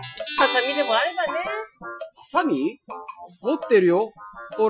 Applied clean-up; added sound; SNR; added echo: classical method Wiener filter.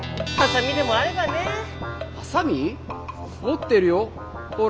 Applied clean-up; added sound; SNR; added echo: none; Guitar; 9 dB; none.